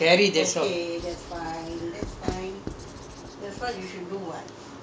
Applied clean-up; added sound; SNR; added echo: none; Writing; 11 dB; none.